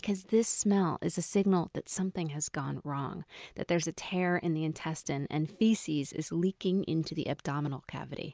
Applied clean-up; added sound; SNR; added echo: none; none; none; none.